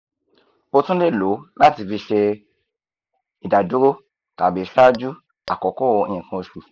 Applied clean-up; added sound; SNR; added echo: neural mask model Resemble Enhance denoiser.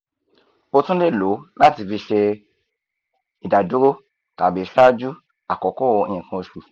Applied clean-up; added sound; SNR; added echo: none; none; none; none.